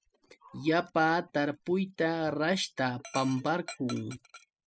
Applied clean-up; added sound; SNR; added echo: classical method spectral subtraction.